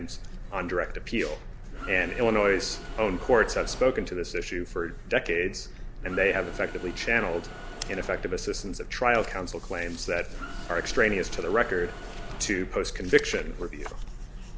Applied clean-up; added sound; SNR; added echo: none; Mechanisms; 18 dB; none.